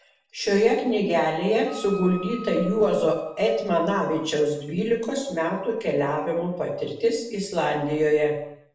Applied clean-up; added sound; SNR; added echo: none; Wind instrument, woodwind instrument; 19 dB; reverberation time 0.6 s.